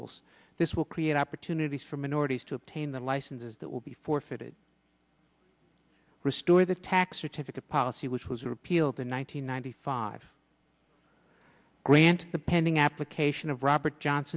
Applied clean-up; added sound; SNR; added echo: none; none; none; none.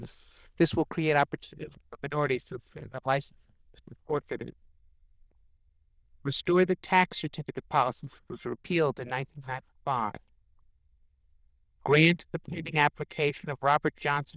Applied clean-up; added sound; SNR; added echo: neural diffusion model UNIVERSE++.